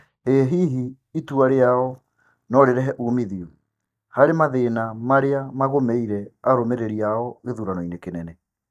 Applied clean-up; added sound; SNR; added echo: neural mask model DeepFilterNet 3.